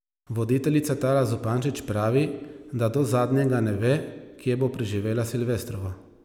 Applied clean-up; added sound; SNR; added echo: none; none; none; none.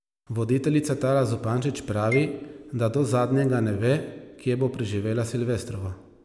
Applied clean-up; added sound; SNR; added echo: none; Marimba, xylophone; 15 dB; none.